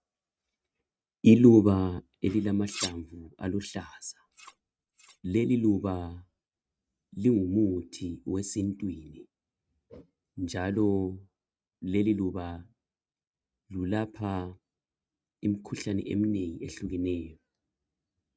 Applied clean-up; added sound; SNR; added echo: neural mask model RNNoise.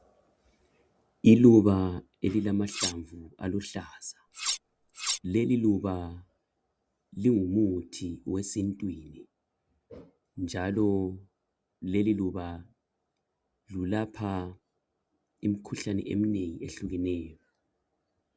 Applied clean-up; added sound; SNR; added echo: none; Cutlery, silverware; 6 dB; none.